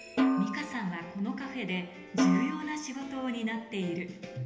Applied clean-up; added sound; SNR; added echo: none; Snare drum; -1 dB; reverberation time 0.8 s.